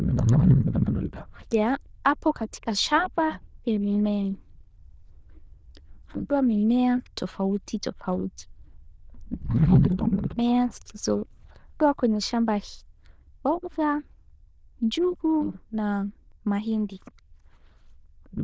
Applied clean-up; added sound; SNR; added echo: neural diffusion model UNIVERSE++.